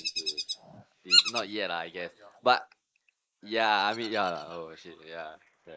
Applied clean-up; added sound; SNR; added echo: neural mask model Resemble Enhance denoiser.